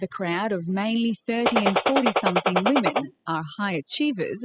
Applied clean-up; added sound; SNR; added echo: classical method spectral subtraction.